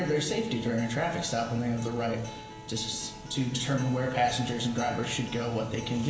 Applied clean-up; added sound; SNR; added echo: none; Acoustic guitar; 16 dB; reverberation time 0.6 s.